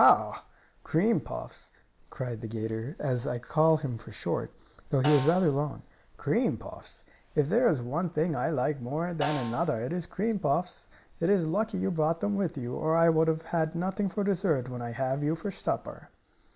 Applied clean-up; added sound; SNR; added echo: none; Snare drum; 14 dB; none.